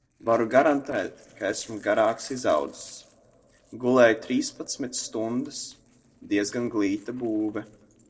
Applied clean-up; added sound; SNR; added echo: neural separator model SepFormer DNS4.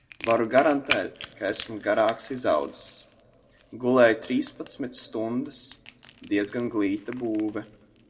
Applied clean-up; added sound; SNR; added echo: none; Crackle; 11 dB; reverberation time 0.4 s.